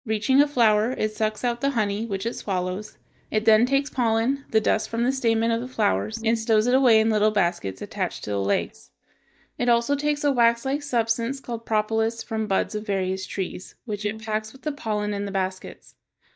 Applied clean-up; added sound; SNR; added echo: neural mask model DeepFilterNet 3.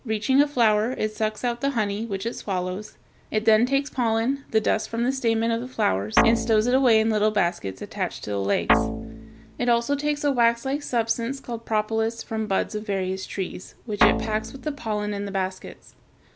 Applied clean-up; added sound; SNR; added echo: none; Guitar; 1 dB; none.